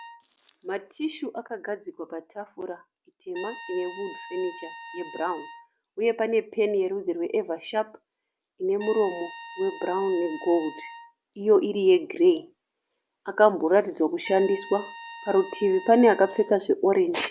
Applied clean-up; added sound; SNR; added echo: none; Trumpet; 19 dB; none.